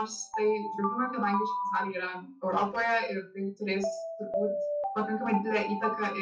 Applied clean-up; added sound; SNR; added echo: classical method WPE with log-MMSE.